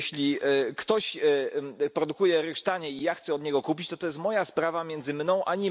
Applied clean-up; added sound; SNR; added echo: none; none; none; none.